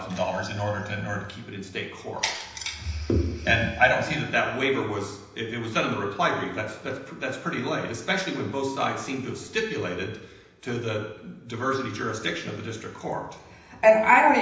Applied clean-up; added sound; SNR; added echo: none; none; none; reverberation time 0.9 s.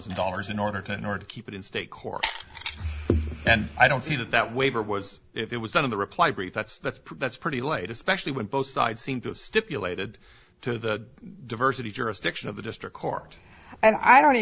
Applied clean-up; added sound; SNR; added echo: none; none; none; none.